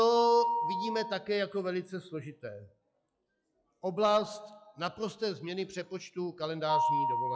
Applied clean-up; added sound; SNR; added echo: classical method log-MMSE.